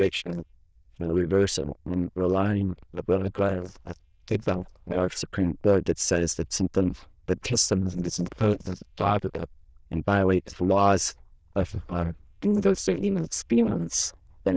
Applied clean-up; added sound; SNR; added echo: neural diffusion model UNIVERSE++.